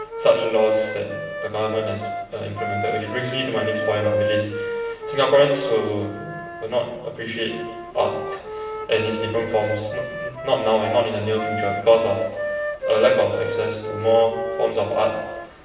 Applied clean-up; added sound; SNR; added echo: none; Wind instrument, woodwind instrument; 6 dB; reverberation time 1.0 s.